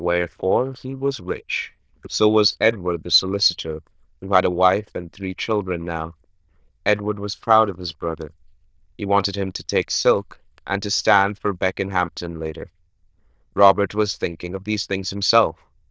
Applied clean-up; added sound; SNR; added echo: neural diffusion model UNIVERSE++.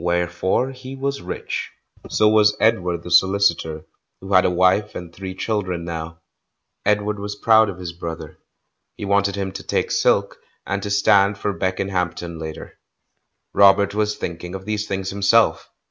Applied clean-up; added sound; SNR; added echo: none; none; none; none.